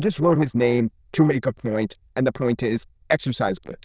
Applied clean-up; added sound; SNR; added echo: neural diffusion model UNIVERSE++.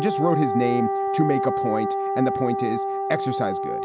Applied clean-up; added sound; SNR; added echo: none; Wind instrument, woodwind instrument; 0 dB; none.